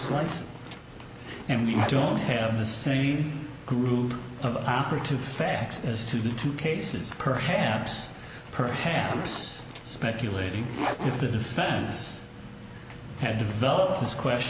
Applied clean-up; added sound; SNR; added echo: none; Zipper (clothing); 12 dB; none.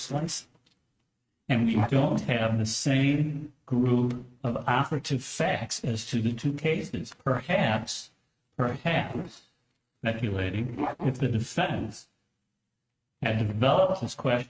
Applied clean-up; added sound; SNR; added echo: neural mask model RNNoise.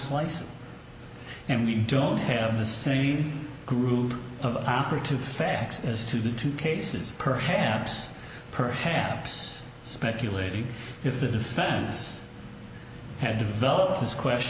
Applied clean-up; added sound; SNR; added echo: none; none; none; none.